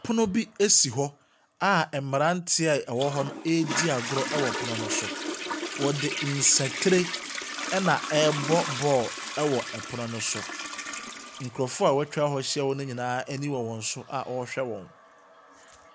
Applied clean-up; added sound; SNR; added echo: none; Toilet flush; 8 dB; none.